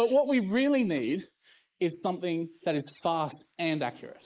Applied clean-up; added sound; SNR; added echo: neural mask model Resemble Enhance denoiser.